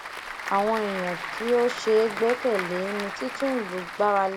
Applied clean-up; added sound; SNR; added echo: none; Applause / Crowd; 8 dB; none.